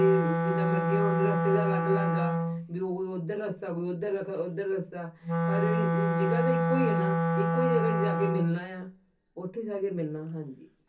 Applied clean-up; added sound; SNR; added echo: none; Wind instrument, woodwind instrument; -2 dB; reverberation time 0.3 s.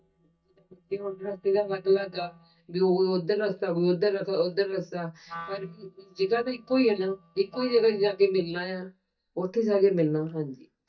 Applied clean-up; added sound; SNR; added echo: neural mask model DeepFilterNet 3.